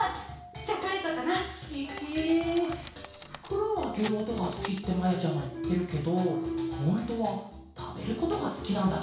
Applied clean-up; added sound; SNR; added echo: none; Cutlery, silverware; 15 dB; reverberation time 0.6 s.